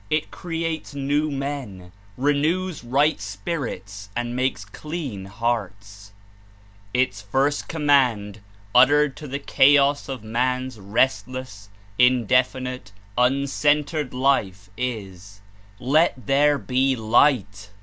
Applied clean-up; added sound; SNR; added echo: none; none; none; none.